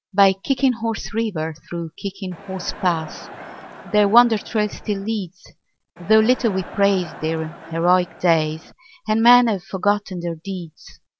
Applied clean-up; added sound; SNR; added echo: none; Crowd; 17 dB; none.